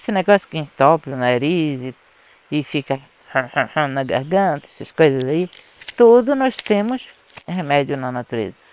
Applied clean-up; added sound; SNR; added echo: neural separator model SepFormer WHAM!.